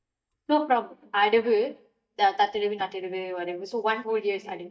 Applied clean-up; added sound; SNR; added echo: neural mask model DeepFilterNet 3.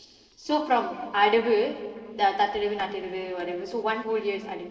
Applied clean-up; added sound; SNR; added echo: neural separator model SepFormer DNS4.